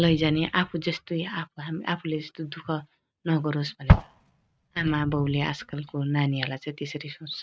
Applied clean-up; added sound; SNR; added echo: neural mask model RNNoise.